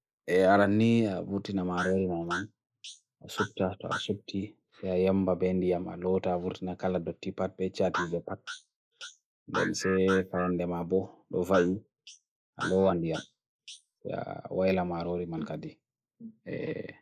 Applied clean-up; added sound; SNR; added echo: neural mask model Resemble Enhance denoiser.